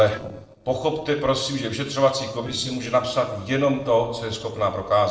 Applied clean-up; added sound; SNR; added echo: neural separator model SepFormer DNS4.